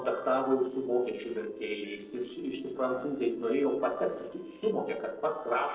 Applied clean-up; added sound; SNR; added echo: neural separator model SepFormer DNS4.